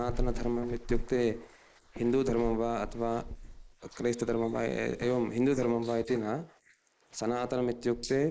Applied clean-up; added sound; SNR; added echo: neural mask model Resemble Enhance denoiser.